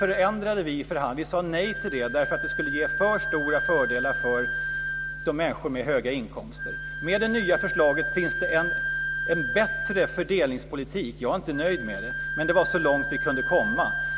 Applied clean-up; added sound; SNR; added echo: none; Wind instrument, woodwind instrument; 4 dB; none.